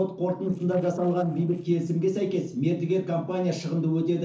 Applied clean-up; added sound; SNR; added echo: neural separator model SepFormer DNS4.